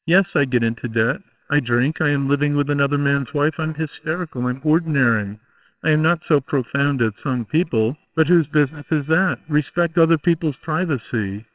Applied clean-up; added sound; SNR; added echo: neural separator model SepFormer WHAMR!.